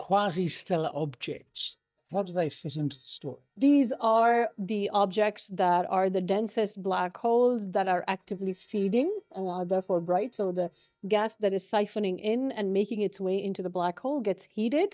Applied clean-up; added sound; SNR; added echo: neural mask model DeepFilterNet 3.